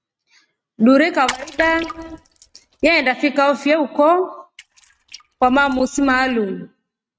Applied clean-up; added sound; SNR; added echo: neural mask model RNNoise.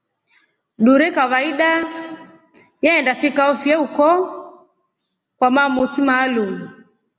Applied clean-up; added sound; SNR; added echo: none; none; none; none.